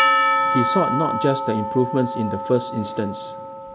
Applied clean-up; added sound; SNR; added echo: none; Percussion; -1 dB; none.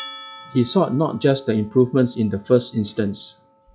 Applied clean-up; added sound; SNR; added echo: classical method log-MMSE.